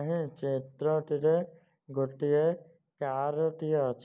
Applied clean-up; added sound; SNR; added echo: none; none; none; none.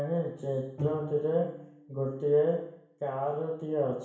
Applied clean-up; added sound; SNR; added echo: none; Bowed string instrument; 12 dB; reverberation time 0.7 s.